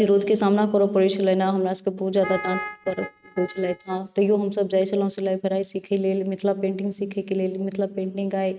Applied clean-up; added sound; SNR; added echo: neural mask model RNNoise.